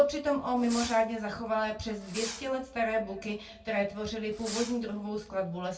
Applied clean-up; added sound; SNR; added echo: none; Fireworks; 13 dB; reverberation time 0.2 s.